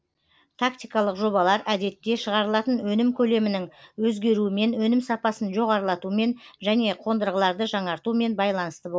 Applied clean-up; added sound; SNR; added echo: none; none; none; none.